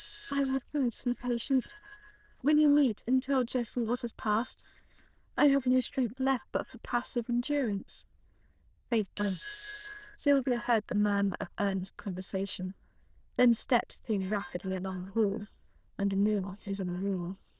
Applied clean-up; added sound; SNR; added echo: neural diffusion model UNIVERSE++.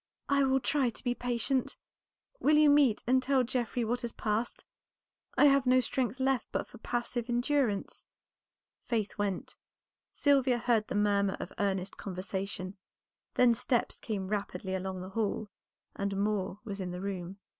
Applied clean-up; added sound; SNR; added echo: none; none; none; none.